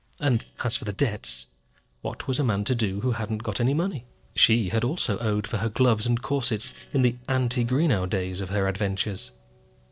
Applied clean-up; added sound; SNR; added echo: neural separator model SepFormer DNS4.